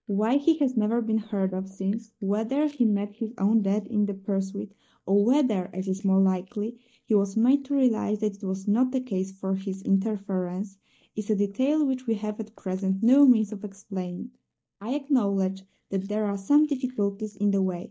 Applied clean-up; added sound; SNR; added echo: neural mask model DeepFilterNet 3.